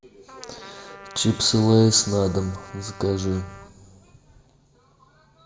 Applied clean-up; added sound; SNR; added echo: none; Trumpet; 19 dB; reverberation time 0.7 s.